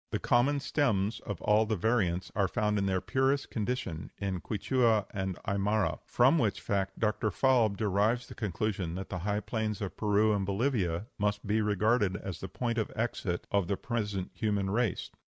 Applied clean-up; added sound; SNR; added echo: none; none; none; none.